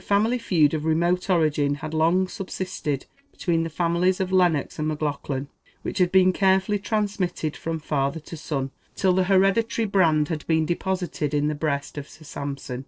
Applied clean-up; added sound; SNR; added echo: neural separator model SepFormer DNS4.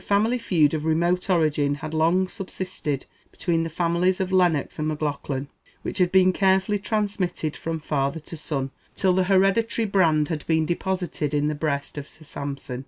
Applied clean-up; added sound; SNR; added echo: none; none; none; none.